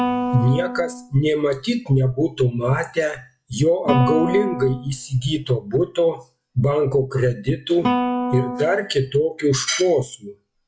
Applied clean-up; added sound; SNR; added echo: classical method log-MMSE.